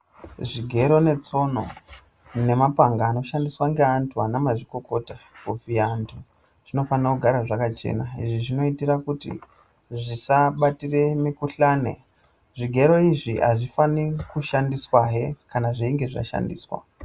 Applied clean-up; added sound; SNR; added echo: none; none; none; none.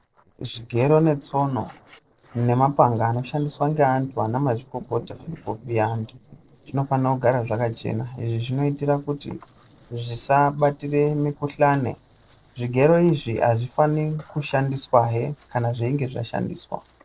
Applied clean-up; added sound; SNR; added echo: neural separator model SepFormer DNS4.